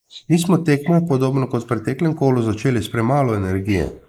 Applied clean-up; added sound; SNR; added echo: neural mask model Resemble Enhance denoiser.